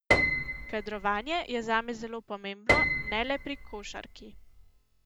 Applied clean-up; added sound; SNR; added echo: none; Piano; -3 dB; none.